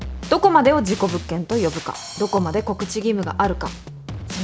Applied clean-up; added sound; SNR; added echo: none; Drum kit; 11 dB; none.